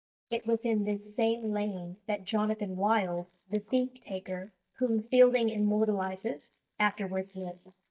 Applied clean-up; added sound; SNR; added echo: neural mask model DeepFilterNet 3.